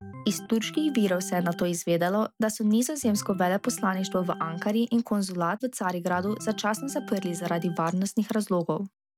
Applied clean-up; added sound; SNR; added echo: none; Organ; 16 dB; none.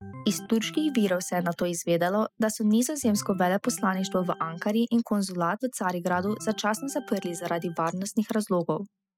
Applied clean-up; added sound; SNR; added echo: classical method spectral subtraction.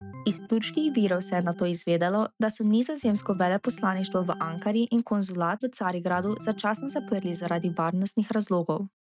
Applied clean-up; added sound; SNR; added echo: neural mask model RNNoise.